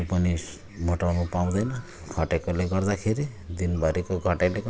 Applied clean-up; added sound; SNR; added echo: none; none; none; none.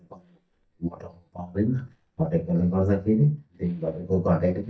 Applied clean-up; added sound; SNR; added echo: neural mask model DeepFilterNet 3.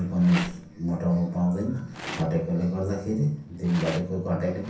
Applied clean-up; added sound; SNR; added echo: none; Rattle; 16 dB; reverberation time 0.6 s.